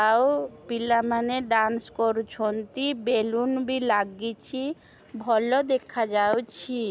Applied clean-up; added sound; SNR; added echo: none; none; none; none.